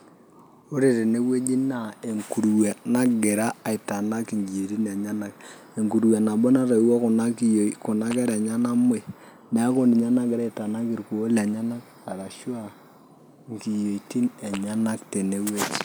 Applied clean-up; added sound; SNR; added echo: none; Fart; 18 dB; none.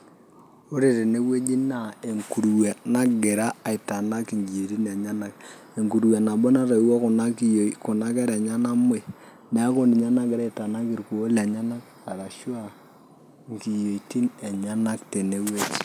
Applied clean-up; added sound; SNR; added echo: none; none; none; none.